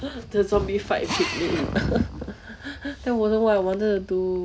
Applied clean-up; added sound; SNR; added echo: none; Drill; 11 dB; none.